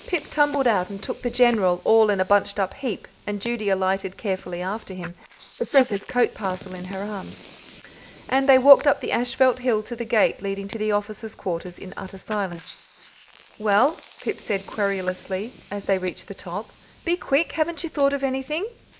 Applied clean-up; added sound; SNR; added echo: neural mask model Resemble Enhance denoiser.